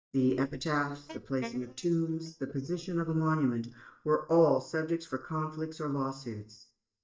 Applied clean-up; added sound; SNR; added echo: neural mask model DeepFilterNet 3.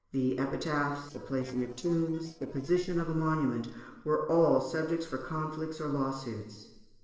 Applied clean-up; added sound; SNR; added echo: neural separator model SepFormer DNS4.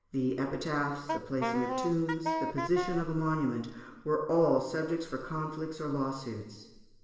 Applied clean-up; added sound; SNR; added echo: none; Wind instrument, woodwind instrument; 3 dB; reverberation time 1.3 s.